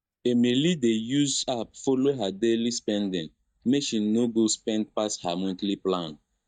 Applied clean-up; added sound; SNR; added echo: neural mask model DeepFilterNet 3.